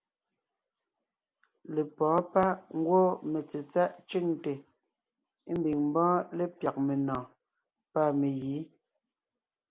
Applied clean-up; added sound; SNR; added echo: none; none; none; none.